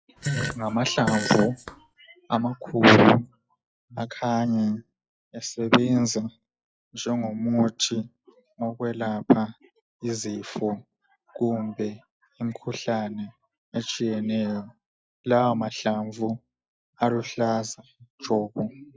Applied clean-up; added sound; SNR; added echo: classical method log-MMSE.